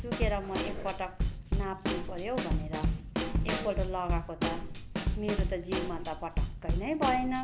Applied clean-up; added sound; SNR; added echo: none; Snare drum / Drum kit; -3 dB; none.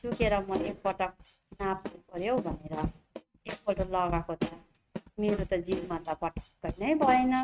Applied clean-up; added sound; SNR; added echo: neural mask model RNNoise.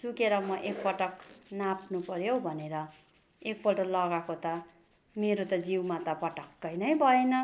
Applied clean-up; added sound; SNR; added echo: none; none; none; none.